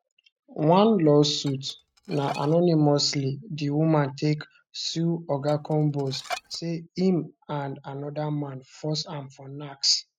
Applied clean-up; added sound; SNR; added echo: neural mask model RNNoise.